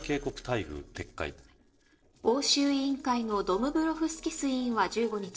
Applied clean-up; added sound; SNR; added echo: neural separator model SepFormer DNS4.